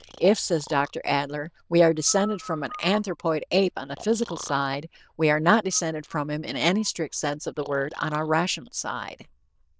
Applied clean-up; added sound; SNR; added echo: neural diffusion model UNIVERSE++.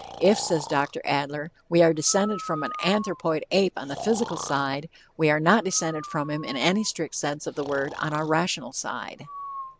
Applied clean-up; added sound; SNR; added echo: none; Breathing; 14 dB; none.